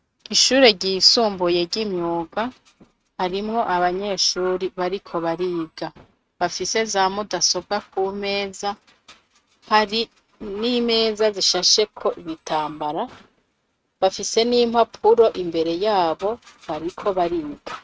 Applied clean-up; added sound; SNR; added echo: neural mask model RNNoise.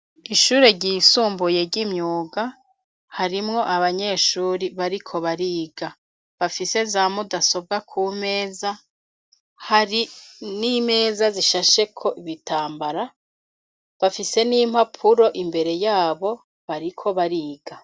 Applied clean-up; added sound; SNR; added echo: none; none; none; none.